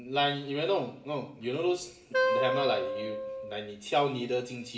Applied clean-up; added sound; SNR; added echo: none; Wind instrument, woodwind instrument; 0 dB; reverberation time 1.1 s.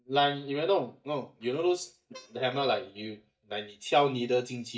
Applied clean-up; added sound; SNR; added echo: neural mask model DeepFilterNet 3.